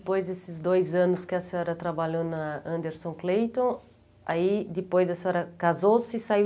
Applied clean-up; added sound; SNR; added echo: none; none; none; none.